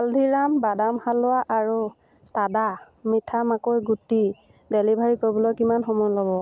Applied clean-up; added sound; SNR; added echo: none; none; none; none.